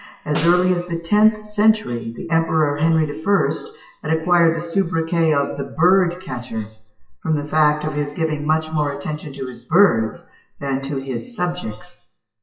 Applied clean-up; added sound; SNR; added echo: classical method WPE with log-MMSE.